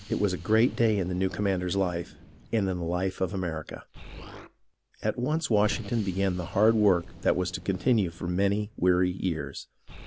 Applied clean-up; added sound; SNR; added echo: none; Explosion; 18 dB; none.